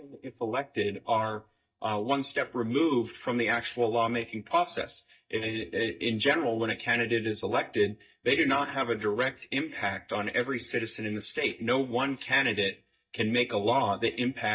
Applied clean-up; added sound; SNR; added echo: neural mask model DeepFilterNet 3.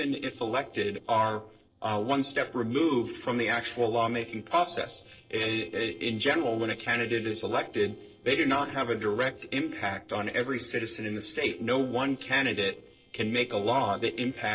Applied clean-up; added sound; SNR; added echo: neural separator model SepFormer DNS4.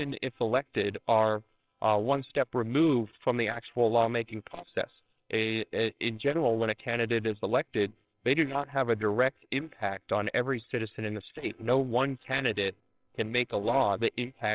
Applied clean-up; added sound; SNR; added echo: neural separator model SepFormer WHAMR!.